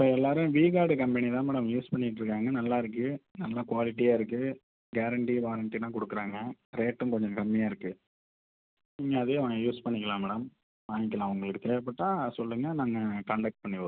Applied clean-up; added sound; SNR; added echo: none; none; none; none.